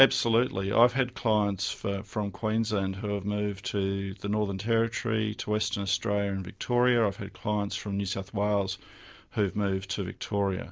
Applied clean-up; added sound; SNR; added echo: none; none; none; none.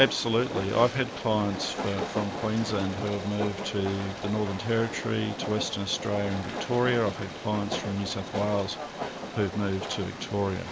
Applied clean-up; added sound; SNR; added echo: none; Train; 7 dB; none.